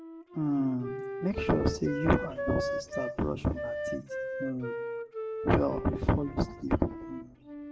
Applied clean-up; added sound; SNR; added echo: none; Wind instrument, woodwind instrument; 6 dB; reverberation time 0.9 s.